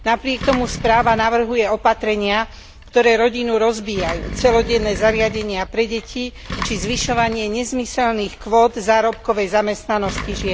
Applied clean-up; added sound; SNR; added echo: none; Engine; 12 dB; none.